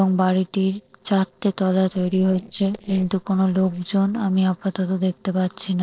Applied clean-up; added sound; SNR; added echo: neural separator model SepFormer DNS4.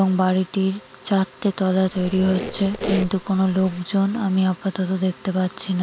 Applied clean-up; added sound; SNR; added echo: none; Squeak; 10 dB; none.